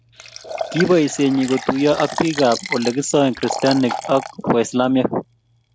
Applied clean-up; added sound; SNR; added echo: none; Liquid; 11 dB; none.